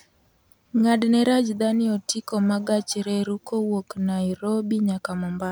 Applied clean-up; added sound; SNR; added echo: none; none; none; none.